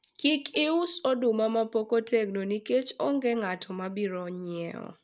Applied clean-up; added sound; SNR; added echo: neural separator model SepFormer DNS4.